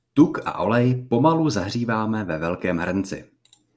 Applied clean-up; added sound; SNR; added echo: none; none; none; none.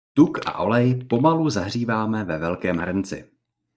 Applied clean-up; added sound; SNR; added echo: neural mask model DeepFilterNet 3.